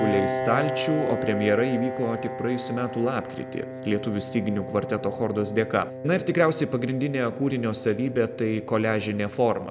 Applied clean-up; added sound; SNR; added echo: none; Piano; 7 dB; none.